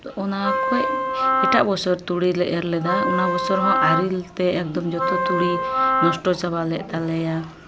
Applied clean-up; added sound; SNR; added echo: none; Wind instrument, woodwind instrument; 0 dB; none.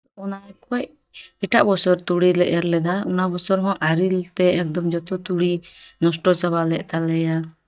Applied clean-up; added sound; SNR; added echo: neural mask model DeepFilterNet 3.